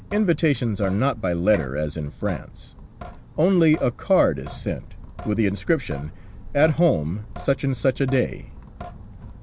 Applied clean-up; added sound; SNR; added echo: none; Drip / Sink (filling or washing); 15 dB; none.